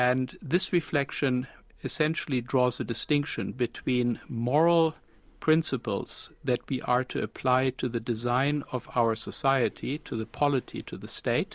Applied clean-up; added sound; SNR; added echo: none; none; none; none.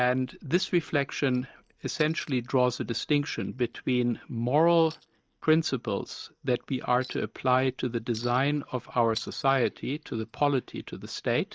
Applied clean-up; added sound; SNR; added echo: neural mask model DeepFilterNet 3.